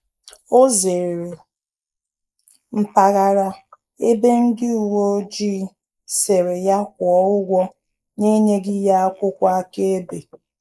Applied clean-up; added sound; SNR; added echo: neural mask model Resemble Enhance denoiser.